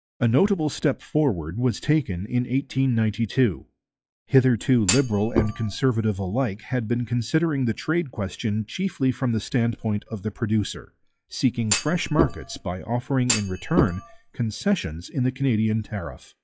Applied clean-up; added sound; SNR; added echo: classical method log-MMSE.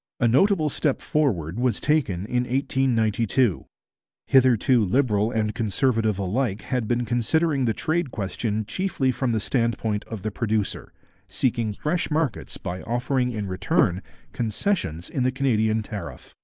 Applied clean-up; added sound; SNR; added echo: neural mask model Resemble Enhance denoiser.